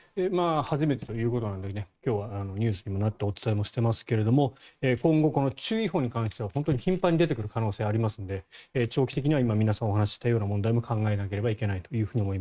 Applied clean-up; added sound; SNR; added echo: neural mask model RNNoise.